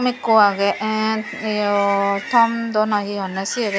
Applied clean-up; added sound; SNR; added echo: none; none; none; none.